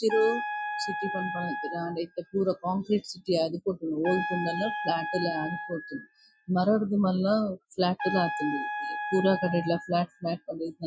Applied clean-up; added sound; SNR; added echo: classical method Wiener filter.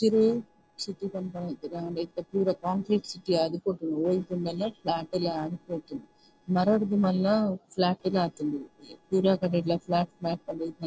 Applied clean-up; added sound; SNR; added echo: neural separator model SepFormer DNS4.